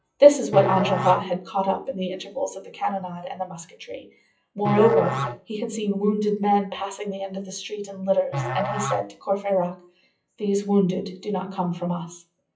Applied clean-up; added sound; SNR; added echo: classical method WPE with log-MMSE.